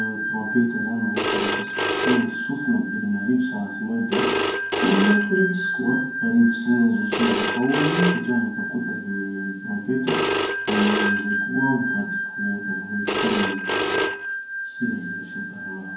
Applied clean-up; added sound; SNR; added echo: none; Telephone; -3 dB; reverberation time 0.9 s.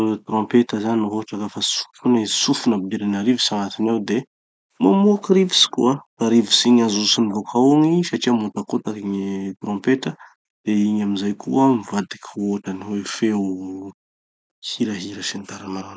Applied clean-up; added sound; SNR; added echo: none; none; none; none.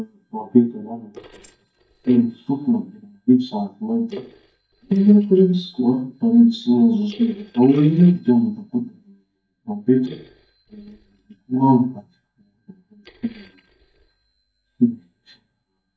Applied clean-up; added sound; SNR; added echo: neural mask model DeepFilterNet 3.